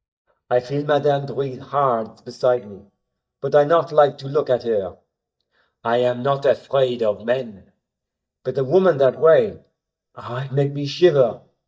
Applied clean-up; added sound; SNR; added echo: neural mask model DeepFilterNet 3.